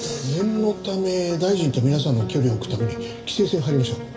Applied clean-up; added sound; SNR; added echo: none; Piano; 11 dB; reverberation time 2.7 s.